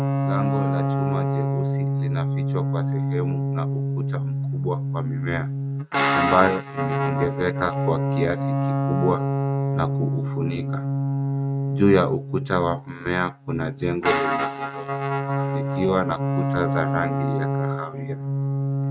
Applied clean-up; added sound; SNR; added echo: neural mask model RNNoise.